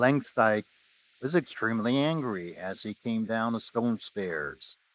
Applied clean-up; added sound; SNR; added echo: neural mask model Resemble Enhance denoiser.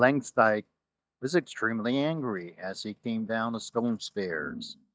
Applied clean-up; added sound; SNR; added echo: neural mask model DeepFilterNet 3.